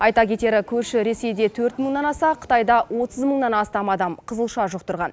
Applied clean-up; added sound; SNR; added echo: none; none; none; none.